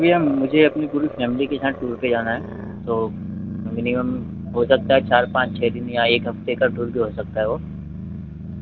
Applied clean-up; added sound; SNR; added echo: none; Growling; 10 dB; none.